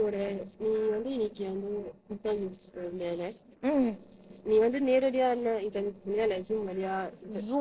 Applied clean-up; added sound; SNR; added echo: neural separator model SepFormer DNS4.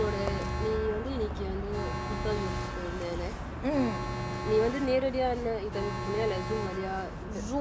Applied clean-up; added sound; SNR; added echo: none; Alarm; 7 dB; none.